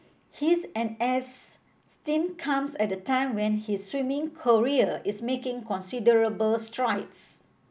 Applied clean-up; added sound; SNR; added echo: none; none; none; none.